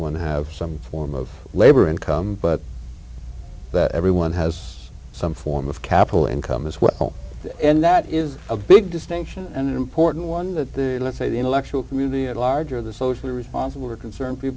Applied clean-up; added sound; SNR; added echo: none; none; none; none.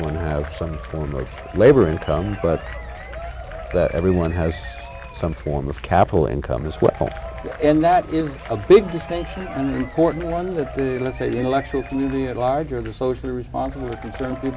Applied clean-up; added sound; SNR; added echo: none; Applause / Crowd / Cheering; 16 dB; none.